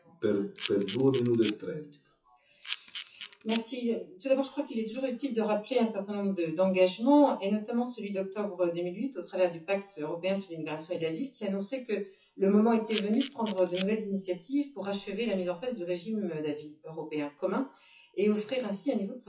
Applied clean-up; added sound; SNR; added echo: classical method WPE with log-MMSE.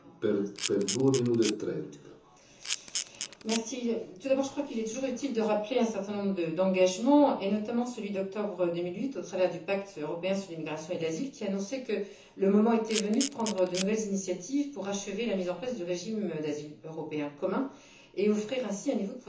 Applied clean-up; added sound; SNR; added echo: none; Camera; 7 dB; reverberation time 0.7 s.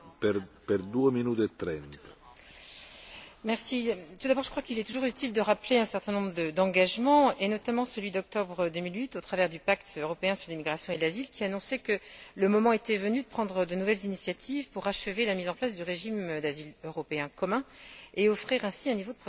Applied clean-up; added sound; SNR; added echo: none; none; none; none.